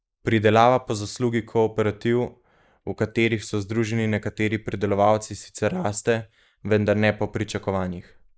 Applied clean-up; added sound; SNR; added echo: neural mask model Resemble Enhance denoiser.